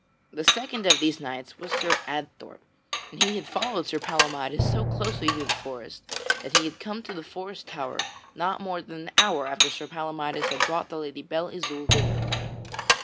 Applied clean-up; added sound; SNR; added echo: none; Drum + Dishes, pots, and pans; -3 dB; none.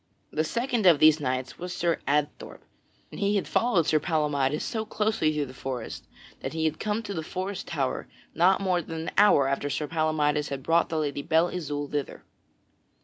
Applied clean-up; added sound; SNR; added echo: none; none; none; none.